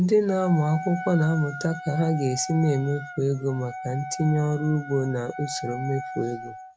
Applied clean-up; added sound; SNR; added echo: none; Wind instrument, woodwind instrument; 11 dB; none.